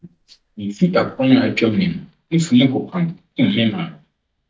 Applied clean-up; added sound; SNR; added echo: neural mask model DeepFilterNet 3.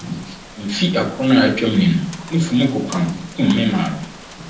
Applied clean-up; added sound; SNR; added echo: none; Rain; 18 dB; reverberation time 0.6 s.